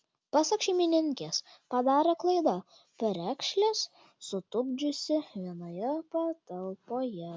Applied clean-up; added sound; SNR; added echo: none; none; none; none.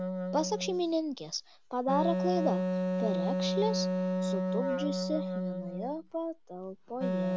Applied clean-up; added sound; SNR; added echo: none; Wind instrument, woodwind instrument; -2 dB; none.